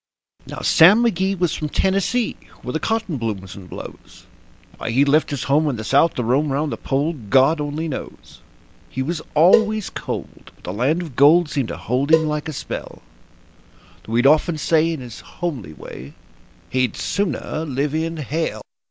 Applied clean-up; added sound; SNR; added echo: none; Cowbell; 5 dB; none.